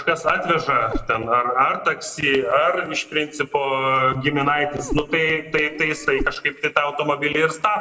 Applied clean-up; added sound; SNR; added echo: none; Meow; 11 dB; reverberation time 2.3 s.